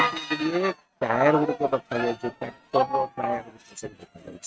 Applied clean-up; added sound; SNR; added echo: neural mask model RNNoise.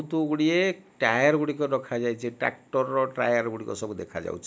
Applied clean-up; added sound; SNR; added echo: none; none; none; none.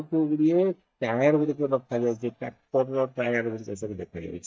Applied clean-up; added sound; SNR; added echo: neural mask model DeepFilterNet 3.